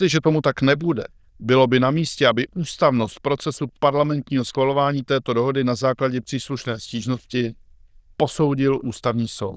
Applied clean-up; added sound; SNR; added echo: neural diffusion model UNIVERSE++.